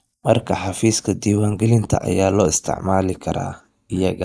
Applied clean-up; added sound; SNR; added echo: neural mask model DeepFilterNet 3.